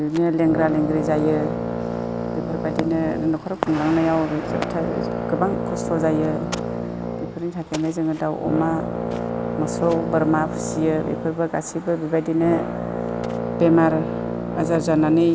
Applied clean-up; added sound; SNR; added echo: none; Brass instrument; 5 dB; none.